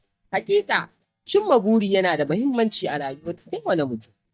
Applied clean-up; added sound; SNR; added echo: neural mask model DeepFilterNet 3.